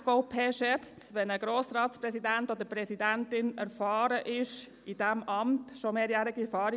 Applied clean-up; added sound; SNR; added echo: none; none; none; none.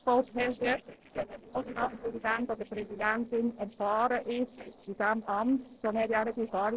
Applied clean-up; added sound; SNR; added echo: neural separator model SepFormer DNS4.